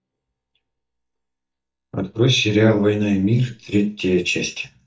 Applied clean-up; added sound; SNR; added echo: neural mask model DeepFilterNet 3.